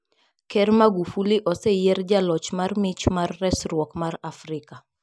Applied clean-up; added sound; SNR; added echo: none; none; none; none.